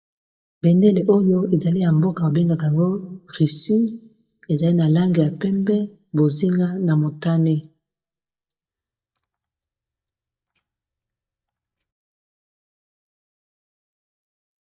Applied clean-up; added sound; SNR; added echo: neural mask model DeepFilterNet 3.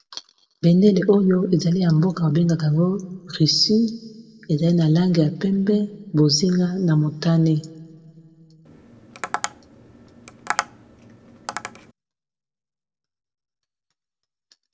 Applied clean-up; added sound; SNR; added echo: none; Tap; 11 dB; reverberation time 1.1 s.